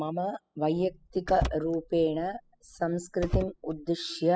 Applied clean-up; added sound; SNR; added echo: classical method spectral subtraction.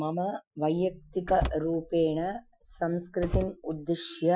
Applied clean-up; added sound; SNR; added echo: classical method Wiener filter.